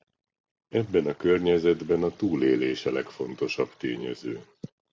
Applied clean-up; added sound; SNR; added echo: none; none; none; none.